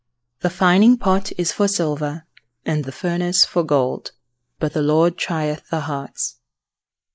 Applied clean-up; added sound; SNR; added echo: neural mask model Resemble Enhance denoiser.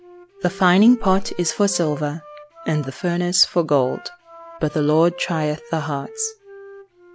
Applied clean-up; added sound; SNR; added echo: none; Wind instrument, woodwind instrument; 20 dB; none.